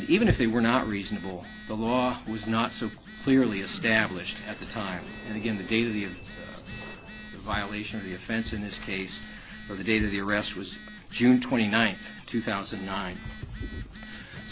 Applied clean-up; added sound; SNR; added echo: none; Train + Telephone; 16 dB; none.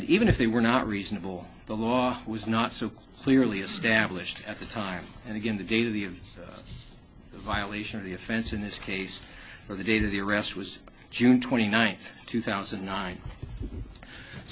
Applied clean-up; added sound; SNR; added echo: none; none; none; none.